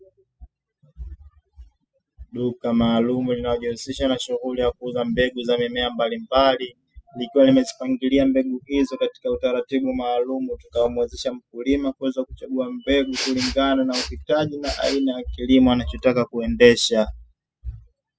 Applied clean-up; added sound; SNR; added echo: classical method spectral subtraction.